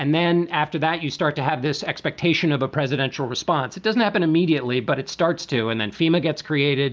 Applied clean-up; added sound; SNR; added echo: none; none; none; none.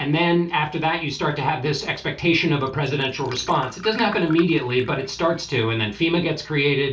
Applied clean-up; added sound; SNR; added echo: none; Glass; 18 dB; reverberation time 0.3 s.